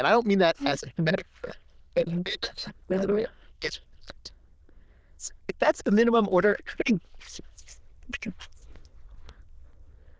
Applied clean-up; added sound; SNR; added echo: neural diffusion model UNIVERSE++.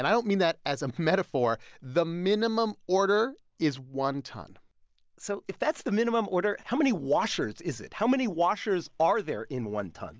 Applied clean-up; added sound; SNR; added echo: none; none; none; none.